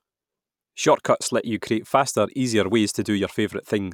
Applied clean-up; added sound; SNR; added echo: none; none; none; none.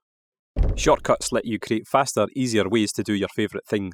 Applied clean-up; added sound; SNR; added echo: classical method spectral subtraction.